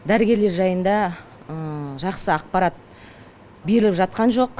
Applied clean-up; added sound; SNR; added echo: none; none; none; none.